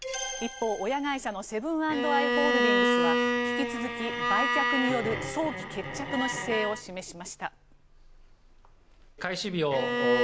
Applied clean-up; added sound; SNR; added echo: none; Bowed string instrument; -1 dB; none.